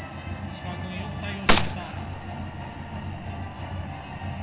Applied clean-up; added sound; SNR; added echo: none; Gunshot, gunfire; -5 dB; reverberation time 2.4 s.